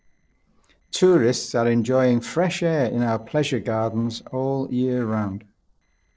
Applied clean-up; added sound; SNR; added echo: neural separator model SepFormer DNS4.